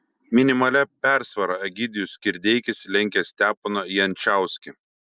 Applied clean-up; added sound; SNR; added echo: none; none; none; none.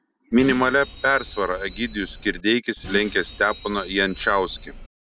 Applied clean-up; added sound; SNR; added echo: none; Bus; 14 dB; none.